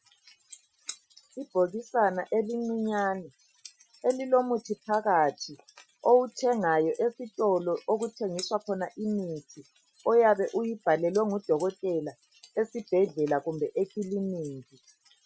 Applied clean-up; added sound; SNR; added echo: classical method Wiener filter.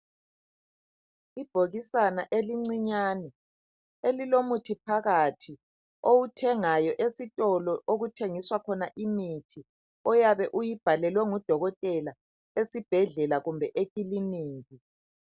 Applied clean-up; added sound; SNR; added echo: none; none; none; none.